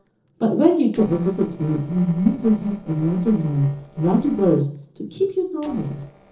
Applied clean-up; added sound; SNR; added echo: neural separator model SepFormer DNS4.